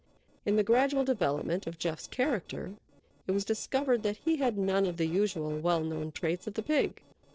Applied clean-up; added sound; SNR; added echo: neural separator model SepFormer DNS4.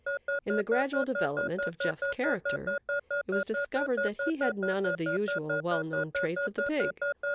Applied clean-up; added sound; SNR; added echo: none; Alarm / Keyboard (musical); 0 dB; none.